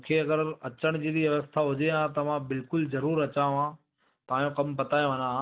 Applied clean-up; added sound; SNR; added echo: none; none; none; none.